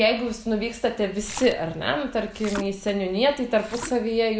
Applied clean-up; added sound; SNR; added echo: none; Splash, splatter; 16 dB; none.